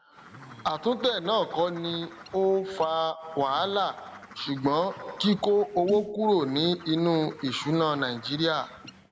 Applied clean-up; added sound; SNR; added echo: none; Snare drum + Bird; 18 dB; none.